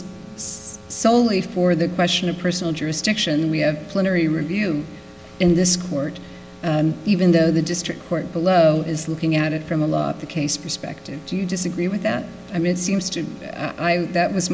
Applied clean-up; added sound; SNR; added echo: none; none; none; none.